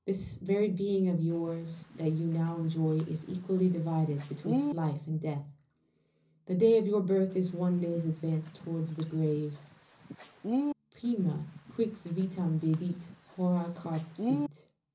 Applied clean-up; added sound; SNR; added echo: none; Bird; 8 dB; reverberation time 0.5 s.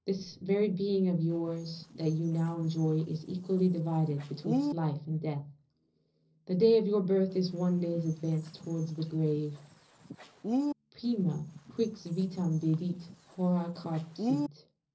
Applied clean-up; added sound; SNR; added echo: neural separator model SepFormer DNS4.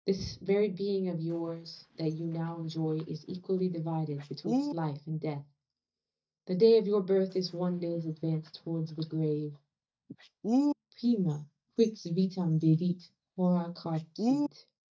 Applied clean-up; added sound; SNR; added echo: neural mask model DeepFilterNet 3.